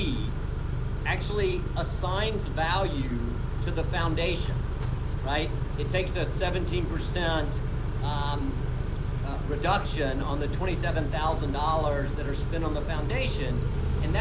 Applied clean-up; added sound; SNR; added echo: none; Idling / Accelerating, revving, vroom / Car; -4 dB; none.